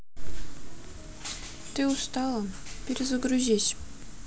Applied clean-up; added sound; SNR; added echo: none; none; none; none.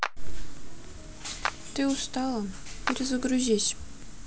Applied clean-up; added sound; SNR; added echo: none; Clapping; 12 dB; none.